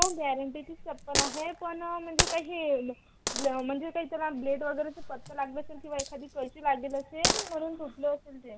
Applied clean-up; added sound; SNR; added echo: none; Coin (dropping); 2 dB; none.